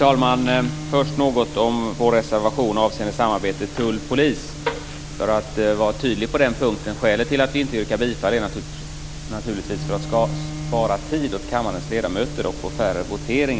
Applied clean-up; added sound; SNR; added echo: none; Bowed string instrument; 13 dB; none.